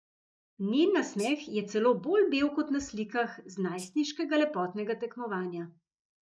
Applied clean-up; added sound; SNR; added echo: neural mask model DeepFilterNet 3.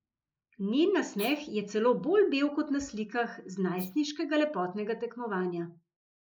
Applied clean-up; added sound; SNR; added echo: neural mask model Resemble Enhance denoiser.